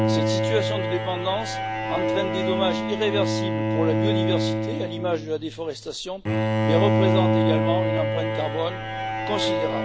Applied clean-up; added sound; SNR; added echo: none; Bowed string instrument; -5 dB; none.